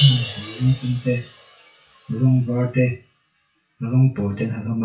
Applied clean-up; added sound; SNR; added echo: classical method WPE with log-MMSE.